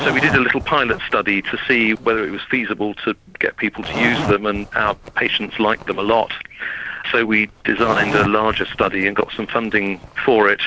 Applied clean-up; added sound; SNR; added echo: none; Zipper (clothing); 11 dB; none.